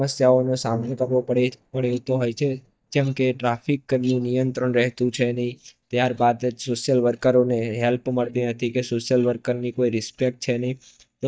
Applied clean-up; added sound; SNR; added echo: neural mask model DeepFilterNet 3.